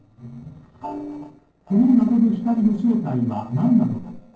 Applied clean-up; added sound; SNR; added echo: neural separator model SepFormer DNS4.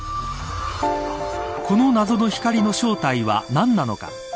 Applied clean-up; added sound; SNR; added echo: none; none; none; none.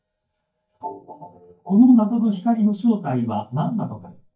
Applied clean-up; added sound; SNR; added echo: neural mask model DeepFilterNet 3.